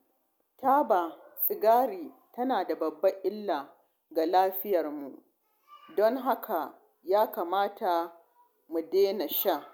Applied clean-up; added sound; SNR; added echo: none; none; none; none.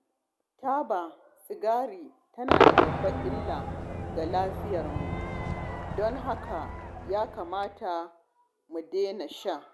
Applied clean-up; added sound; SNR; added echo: none; Crowd / Cheering / Fireworks; -2 dB; none.